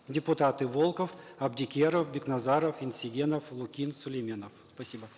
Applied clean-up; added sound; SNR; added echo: none; none; none; none.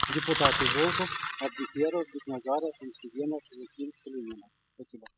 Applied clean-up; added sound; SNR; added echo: classical method spectral subtraction.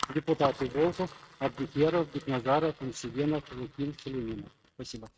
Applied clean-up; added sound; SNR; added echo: neural mask model RNNoise.